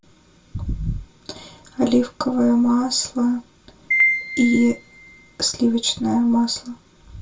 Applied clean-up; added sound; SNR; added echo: none; Piano; 3 dB; reverberation time 0.2 s.